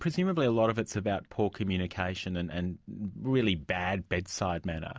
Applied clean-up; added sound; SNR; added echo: none; none; none; none.